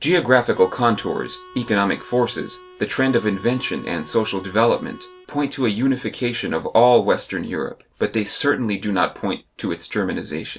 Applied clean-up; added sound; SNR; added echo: none; Harmonica; 20 dB; none.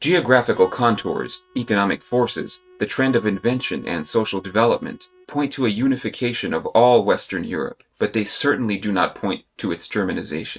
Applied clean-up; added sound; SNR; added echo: neural mask model RNNoise.